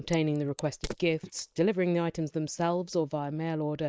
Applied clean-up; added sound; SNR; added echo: neural mask model Resemble Enhance denoiser.